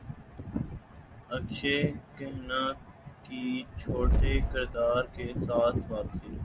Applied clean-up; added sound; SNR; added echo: none; Boom; -2 dB; none.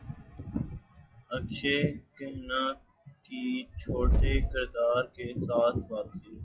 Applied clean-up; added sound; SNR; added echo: classical method log-MMSE.